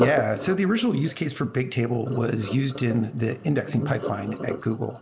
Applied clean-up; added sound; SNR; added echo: none; Sink (filling or washing); 8 dB; none.